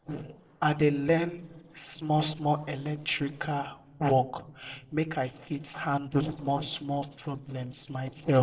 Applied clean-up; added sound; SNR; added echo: neural separator model SepFormer DNS4.